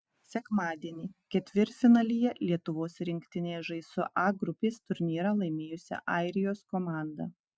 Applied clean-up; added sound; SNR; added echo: none; none; none; none.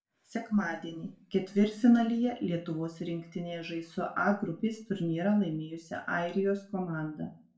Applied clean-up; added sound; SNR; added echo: none; none; none; reverberation time 0.3 s.